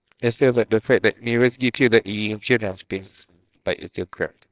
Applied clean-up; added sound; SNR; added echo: neural separator model SepFormer WHAMR!.